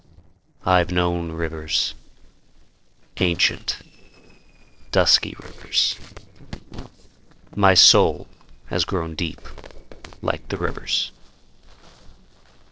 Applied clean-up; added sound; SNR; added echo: neural separator model SepFormer DNS4.